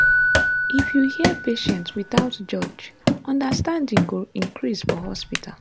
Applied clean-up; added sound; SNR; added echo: none; Keyboard (musical) + Run; -2 dB; none.